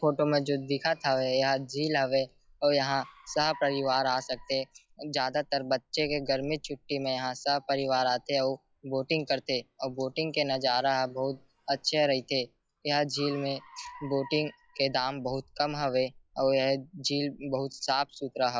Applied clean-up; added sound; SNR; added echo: classical method log-MMSE.